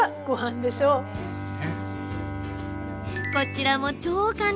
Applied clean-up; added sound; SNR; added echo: none; Bowed string instrument; 9 dB; none.